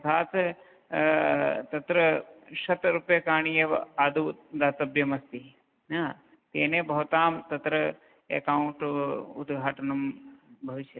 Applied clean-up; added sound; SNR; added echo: none; none; none; none.